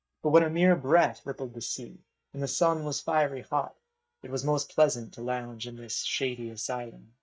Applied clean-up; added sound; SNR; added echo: neural mask model DeepFilterNet 3.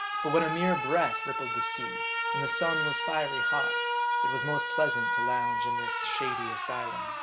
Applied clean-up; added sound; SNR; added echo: none; Alarm; -3 dB; none.